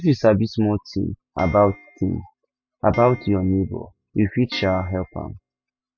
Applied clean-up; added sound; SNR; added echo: classical method spectral subtraction.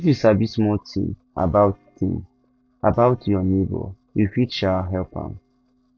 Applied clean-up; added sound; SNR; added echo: neural separator model SepFormer DNS4.